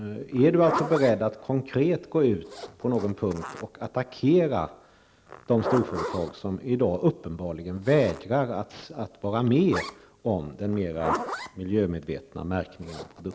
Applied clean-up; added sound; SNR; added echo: none; Zipper (clothing); 12 dB; none.